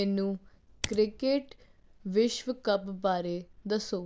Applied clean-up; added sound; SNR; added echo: neural mask model Resemble Enhance denoiser.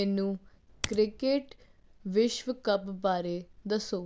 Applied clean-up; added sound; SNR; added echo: none; Typing; 9 dB; none.